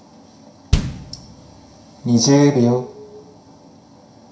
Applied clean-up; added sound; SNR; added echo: none; Bass drum; 7 dB; reverberation time 0.5 s.